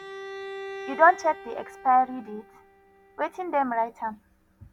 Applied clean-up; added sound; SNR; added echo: none; Bowed string instrument; 15 dB; none.